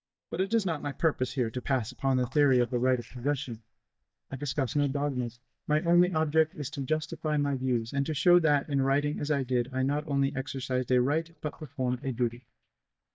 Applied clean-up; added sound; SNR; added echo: neural mask model DeepFilterNet 3.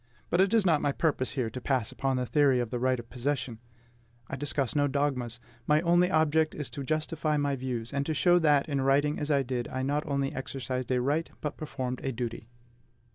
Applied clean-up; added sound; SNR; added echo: none; none; none; none.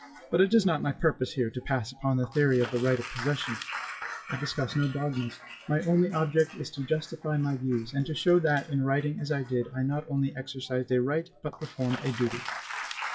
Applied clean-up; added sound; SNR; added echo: classical method WPE with log-MMSE.